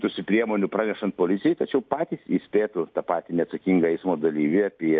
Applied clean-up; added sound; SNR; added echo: none; none; none; none.